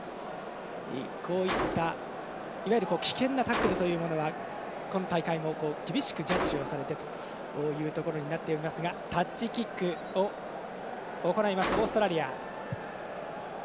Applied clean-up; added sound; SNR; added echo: none; Gunshot, gunfire; 9 dB; none.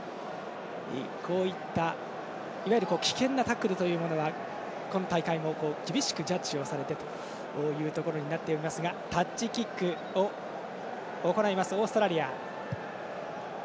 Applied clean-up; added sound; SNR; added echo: none; none; none; none.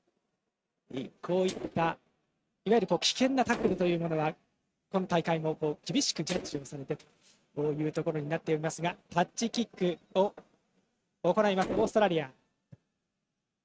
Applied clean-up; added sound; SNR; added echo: neural mask model RNNoise.